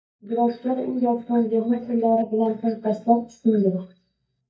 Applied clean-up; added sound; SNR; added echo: neural mask model DeepFilterNet 3.